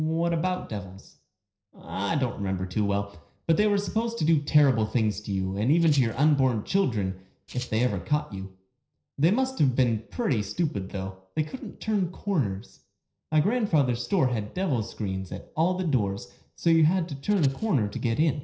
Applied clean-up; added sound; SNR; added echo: neural separator model SepFormer DNS4.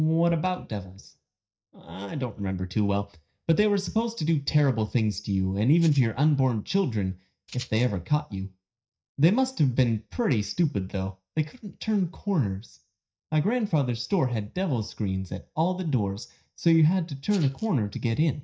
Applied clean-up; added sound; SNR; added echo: neural mask model DeepFilterNet 3.